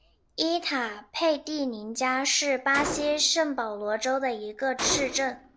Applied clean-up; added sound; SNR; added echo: none; Gunshot, gunfire; 12 dB; none.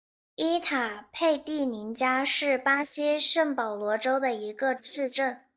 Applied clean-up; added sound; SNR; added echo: neural mask model DeepFilterNet 3.